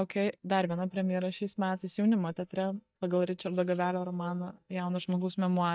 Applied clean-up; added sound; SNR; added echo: neural mask model DeepFilterNet 3.